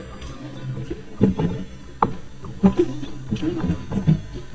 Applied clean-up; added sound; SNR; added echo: neural mask model DeepFilterNet 3.